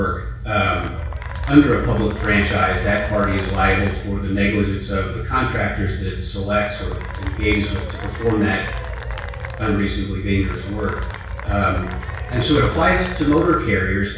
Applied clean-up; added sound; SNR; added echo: none; Applause / Cheering; 15 dB; reverberation time 0.6 s.